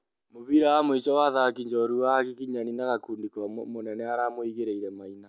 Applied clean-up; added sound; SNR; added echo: none; none; none; none.